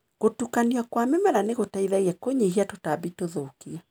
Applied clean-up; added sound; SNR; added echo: none; none; none; none.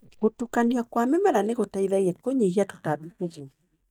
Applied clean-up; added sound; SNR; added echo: neural mask model DeepFilterNet 3.